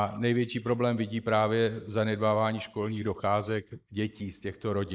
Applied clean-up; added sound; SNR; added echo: neural mask model Resemble Enhance denoiser.